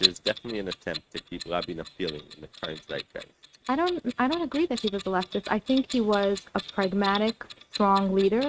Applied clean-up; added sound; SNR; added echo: neural mask model RNNoise.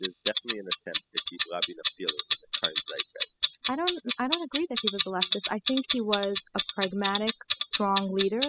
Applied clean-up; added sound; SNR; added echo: classical method spectral subtraction.